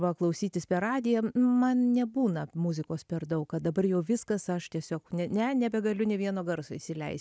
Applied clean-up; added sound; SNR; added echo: none; none; none; none.